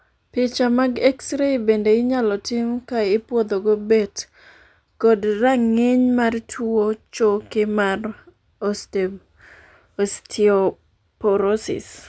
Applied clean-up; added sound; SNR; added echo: none; none; none; none.